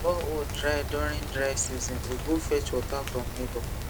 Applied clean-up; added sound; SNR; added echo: none; Rain; 2 dB; none.